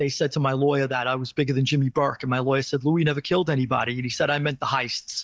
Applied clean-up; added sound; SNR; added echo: neural mask model DeepFilterNet 3.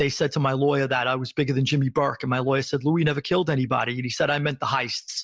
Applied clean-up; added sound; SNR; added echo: none; none; none; none.